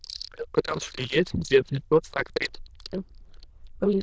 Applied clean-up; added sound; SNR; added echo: neural diffusion model UNIVERSE++.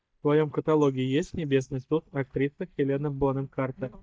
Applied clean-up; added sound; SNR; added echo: neural mask model DeepFilterNet 3.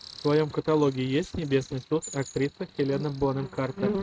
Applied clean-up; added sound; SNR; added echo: neural mask model RNNoise.